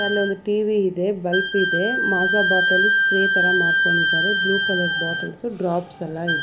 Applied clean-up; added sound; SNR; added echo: none; Wind instrument, woodwind instrument; -2 dB; none.